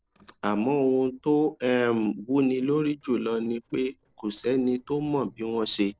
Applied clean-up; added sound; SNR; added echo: neural separator model SepFormer DNS4.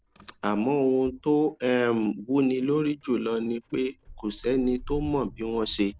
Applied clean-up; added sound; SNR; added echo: none; Engine starting / Motor vehicle (road); 18 dB; none.